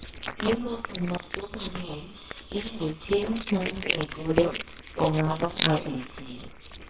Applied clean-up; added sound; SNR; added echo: neural separator model SepFormer WHAMR!.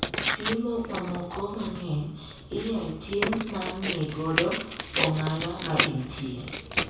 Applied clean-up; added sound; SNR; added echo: none; Tearing; 2 dB; reverberation time 0.7 s.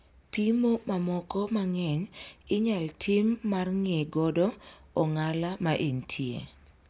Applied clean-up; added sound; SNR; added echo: none; none; none; none.